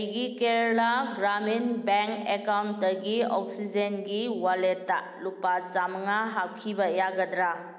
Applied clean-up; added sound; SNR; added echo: none; none; none; none.